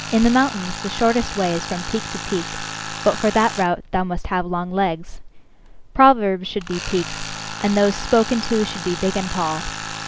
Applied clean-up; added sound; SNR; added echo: none; Tools; 11 dB; none.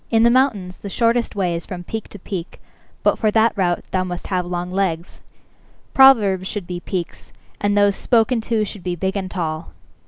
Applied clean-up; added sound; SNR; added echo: none; none; none; none.